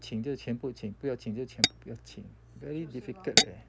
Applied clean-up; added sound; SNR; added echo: none; Tap / Glass; -3 dB; none.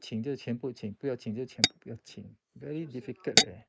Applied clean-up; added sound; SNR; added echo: neural mask model Resemble Enhance denoiser.